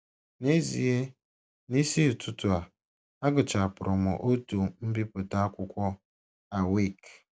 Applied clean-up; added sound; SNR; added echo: none; none; none; none.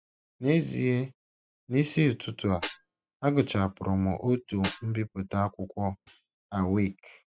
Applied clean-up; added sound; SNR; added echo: classical method spectral subtraction.